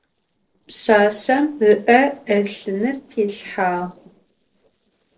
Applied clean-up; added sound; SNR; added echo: neural separator model SepFormer DNS4.